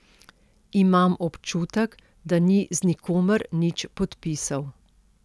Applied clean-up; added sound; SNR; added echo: none; none; none; none.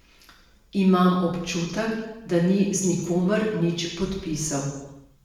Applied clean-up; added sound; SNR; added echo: none; none; none; reverberation time 0.9 s.